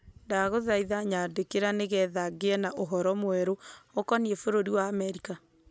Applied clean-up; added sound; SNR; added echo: none; none; none; none.